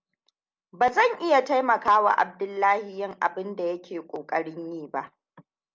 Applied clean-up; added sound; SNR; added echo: none; none; none; none.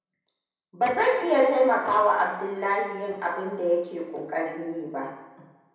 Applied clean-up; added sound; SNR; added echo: none; Bell / Telephone; 18 dB; reverberation time 0.9 s.